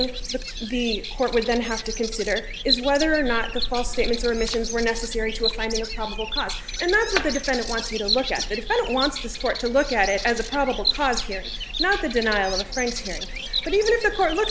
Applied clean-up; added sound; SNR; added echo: none; Bird vocalization, bird call, bird song; 7 dB; none.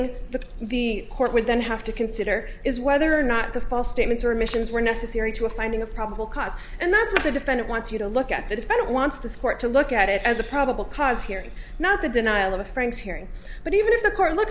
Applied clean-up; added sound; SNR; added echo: none; none; none; none.